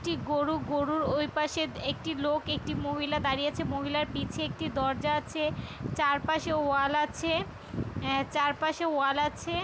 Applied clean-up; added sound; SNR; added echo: none; none; none; none.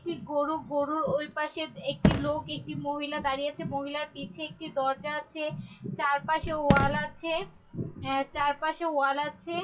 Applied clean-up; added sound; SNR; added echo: classical method WPE with log-MMSE.